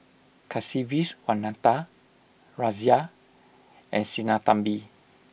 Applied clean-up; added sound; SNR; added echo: none; none; none; none.